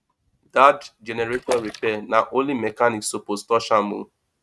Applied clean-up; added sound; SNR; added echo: neural mask model RNNoise.